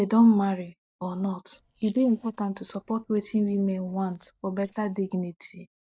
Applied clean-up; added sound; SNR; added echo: neural mask model DeepFilterNet 3.